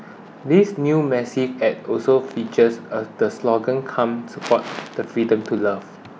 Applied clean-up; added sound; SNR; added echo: none; none; none; none.